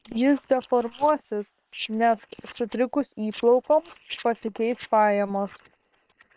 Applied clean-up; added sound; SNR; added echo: neural separator model SepFormer WHAM!.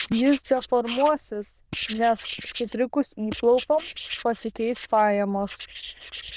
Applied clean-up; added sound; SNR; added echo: neural diffusion model UNIVERSE++.